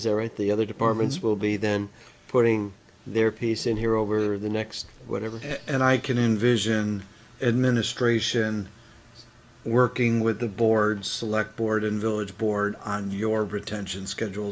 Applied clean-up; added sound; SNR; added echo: none; none; none; none.